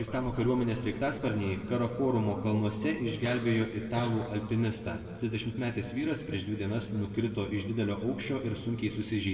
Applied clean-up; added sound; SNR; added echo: none; Cough; 13 dB; reverberation time 2.0 s.